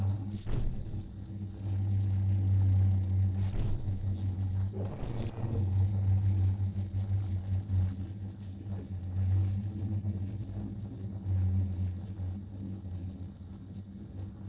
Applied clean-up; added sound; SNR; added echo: neural separator model SepFormer DNS4.